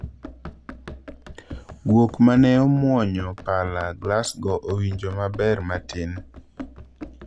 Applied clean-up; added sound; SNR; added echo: none; Run; 17 dB; none.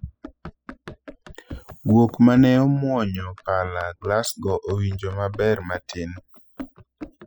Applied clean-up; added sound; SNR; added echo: classical method spectral subtraction.